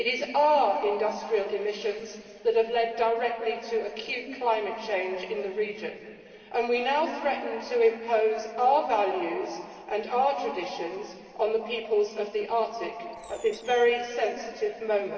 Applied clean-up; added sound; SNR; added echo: neural separator model SepFormer DNS4.